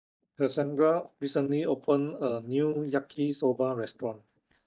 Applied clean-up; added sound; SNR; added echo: neural mask model DeepFilterNet 3.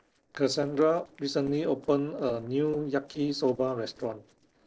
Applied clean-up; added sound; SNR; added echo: neural separator model SepFormer DNS4.